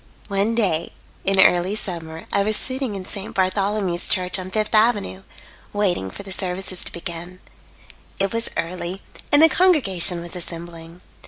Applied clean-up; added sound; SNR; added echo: none; none; none; none.